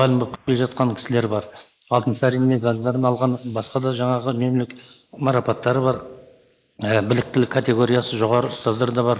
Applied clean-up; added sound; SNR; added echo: neural mask model Resemble Enhance denoiser.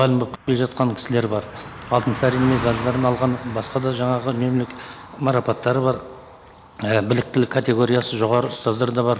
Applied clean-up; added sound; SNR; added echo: none; Car passing by; 15 dB; none.